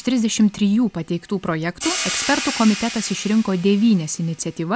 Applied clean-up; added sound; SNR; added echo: none; Hi-hat; 11 dB; none.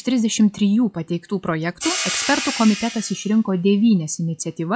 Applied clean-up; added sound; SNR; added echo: classical method log-MMSE.